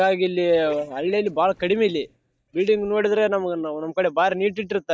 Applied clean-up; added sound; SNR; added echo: neural mask model DeepFilterNet 3.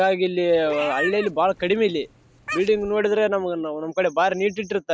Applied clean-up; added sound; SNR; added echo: none; Meow; 12 dB; none.